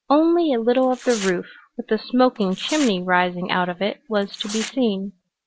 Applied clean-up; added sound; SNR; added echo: none; Tearing; 17 dB; none.